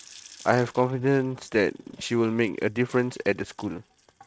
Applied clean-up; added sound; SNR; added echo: neural mask model RNNoise.